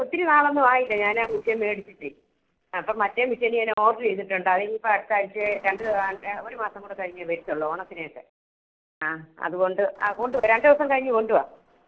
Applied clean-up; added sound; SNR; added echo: neural separator model SepFormer DNS4.